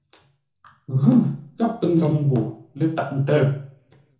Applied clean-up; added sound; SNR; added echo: none; none; none; reverberation time 0.7 s.